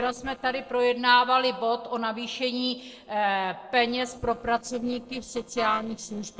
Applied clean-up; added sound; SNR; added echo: neural separator model SepFormer DNS4.